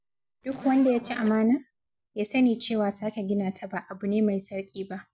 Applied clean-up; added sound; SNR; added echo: none; Zipper (clothing); 17 dB; none.